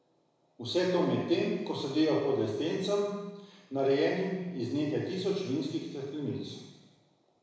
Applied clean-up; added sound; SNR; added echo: none; none; none; reverberation time 1.0 s.